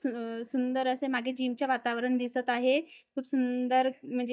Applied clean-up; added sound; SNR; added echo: neural mask model DeepFilterNet 3.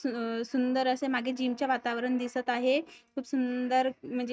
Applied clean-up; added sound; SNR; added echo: neural mask model RNNoise.